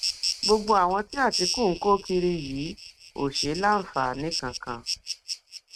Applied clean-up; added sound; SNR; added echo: neural mask model RNNoise.